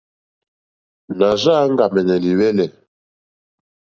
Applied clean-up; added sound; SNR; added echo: none; none; none; none.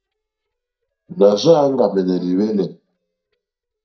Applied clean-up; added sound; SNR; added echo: neural mask model DeepFilterNet 3.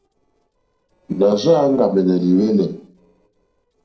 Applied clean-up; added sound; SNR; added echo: neural separator model SepFormer DNS4.